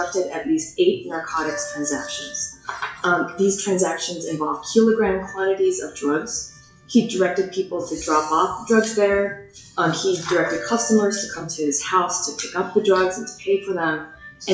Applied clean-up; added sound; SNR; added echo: classical method WPE with log-MMSE.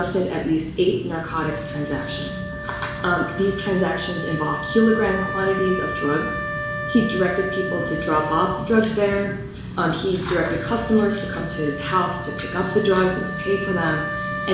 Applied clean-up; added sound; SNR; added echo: none; Wind instrument, woodwind instrument; 9 dB; reverberation time 0.7 s.